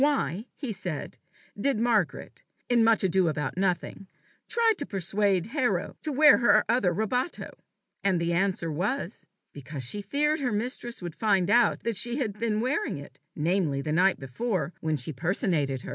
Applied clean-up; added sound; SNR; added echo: none; none; none; none.